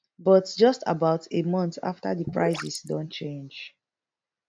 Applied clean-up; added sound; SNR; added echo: none; Gurgling / Liquid; 10 dB; none.